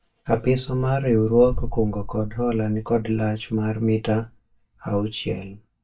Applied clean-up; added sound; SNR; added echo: neural mask model DeepFilterNet 3.